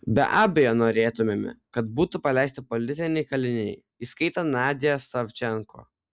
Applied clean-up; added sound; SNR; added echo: none; none; none; none.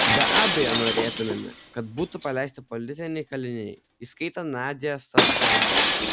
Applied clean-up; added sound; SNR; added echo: none; Shatter; -4 dB; none.